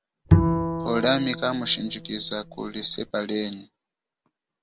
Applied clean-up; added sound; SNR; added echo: none; Bowed string instrument; -2 dB; none.